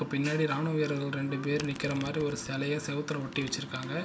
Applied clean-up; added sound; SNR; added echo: none; Domestic sounds, home sounds + Wind instrument, woodwind instrument; 17 dB; none.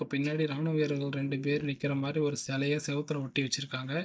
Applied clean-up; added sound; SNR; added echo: neural mask model DeepFilterNet 3.